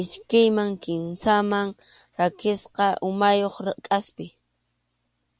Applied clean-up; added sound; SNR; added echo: none; none; none; none.